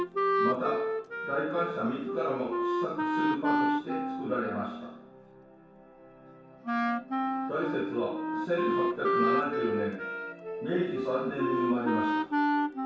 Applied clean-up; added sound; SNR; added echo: none; Wind instrument, woodwind instrument; -3 dB; reverberation time 0.7 s.